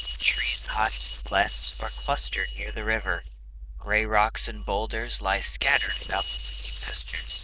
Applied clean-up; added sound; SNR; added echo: neural diffusion model UNIVERSE++.